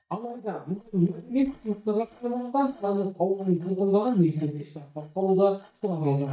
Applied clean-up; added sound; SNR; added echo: neural mask model DeepFilterNet 3.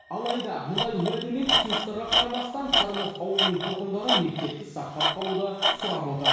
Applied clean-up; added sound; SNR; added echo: none; Tools; -2 dB; reverberation time 1.1 s.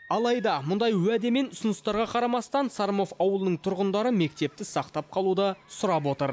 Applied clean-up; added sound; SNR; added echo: none; none; none; none.